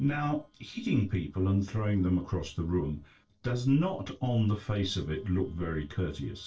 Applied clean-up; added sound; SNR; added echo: neural separator model SepFormer DNS4.